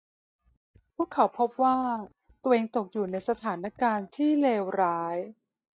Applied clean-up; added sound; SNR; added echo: neural mask model DeepFilterNet 3.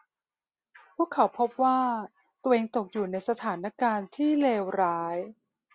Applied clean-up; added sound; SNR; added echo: none; none; none; none.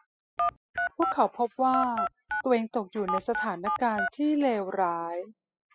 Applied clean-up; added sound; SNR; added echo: classical method spectral subtraction.